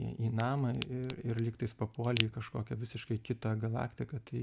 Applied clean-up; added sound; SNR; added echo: none; Crack; 3 dB; none.